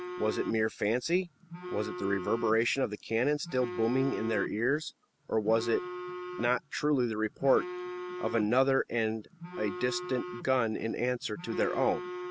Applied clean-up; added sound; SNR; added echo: none; Telephone; 10 dB; none.